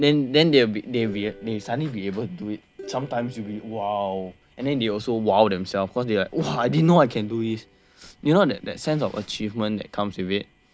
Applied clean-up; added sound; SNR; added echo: none; Plucked string instrument; 20 dB; none.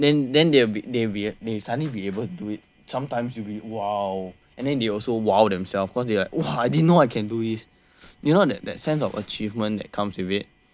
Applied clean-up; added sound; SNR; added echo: none; none; none; none.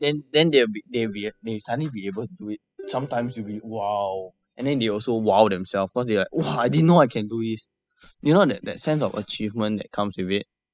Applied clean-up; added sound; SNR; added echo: classical method spectral subtraction.